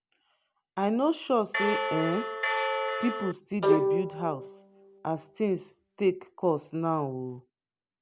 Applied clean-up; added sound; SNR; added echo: none; Bowed string instrument + Bell; 0 dB; none.